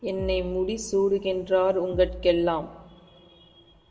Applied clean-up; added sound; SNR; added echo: none; Bass drum; 14 dB; reverberation time 1.1 s.